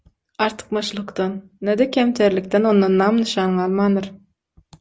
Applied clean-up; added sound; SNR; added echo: none; none; none; none.